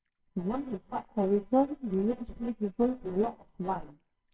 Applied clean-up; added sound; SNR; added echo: neural separator model SepFormer WHAMR!.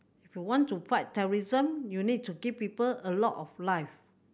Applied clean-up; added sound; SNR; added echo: none; none; none; none.